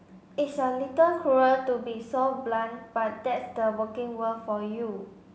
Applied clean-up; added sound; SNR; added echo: none; none; none; none.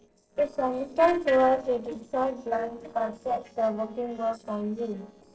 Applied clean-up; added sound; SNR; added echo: neural separator model SepFormer DNS4.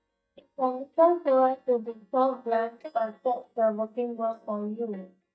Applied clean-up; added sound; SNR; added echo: neural mask model DeepFilterNet 3.